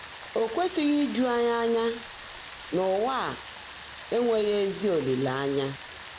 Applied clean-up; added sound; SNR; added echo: none; Rain; 11 dB; none.